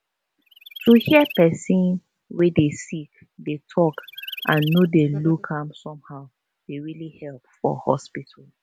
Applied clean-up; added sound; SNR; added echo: none; Chirp, tweet; 13 dB; none.